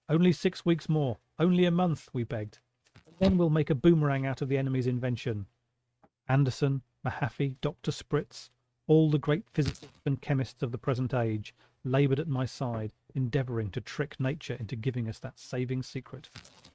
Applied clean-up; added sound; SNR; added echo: neural mask model RNNoise.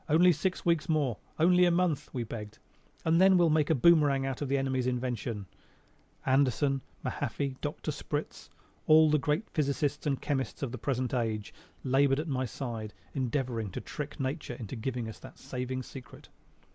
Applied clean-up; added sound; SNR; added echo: none; none; none; none.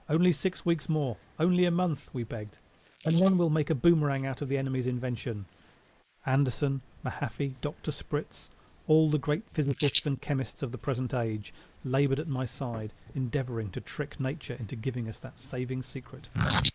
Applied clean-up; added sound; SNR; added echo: neural mask model Resemble Enhance denoiser.